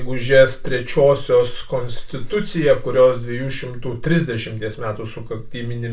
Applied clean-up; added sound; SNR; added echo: none; none; none; reverberation time 0.3 s.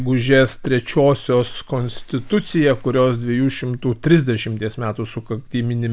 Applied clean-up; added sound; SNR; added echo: none; none; none; none.